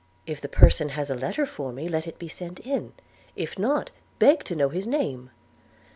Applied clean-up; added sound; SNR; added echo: none; none; none; none.